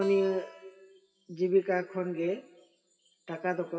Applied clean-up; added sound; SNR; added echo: classical method WPE with log-MMSE.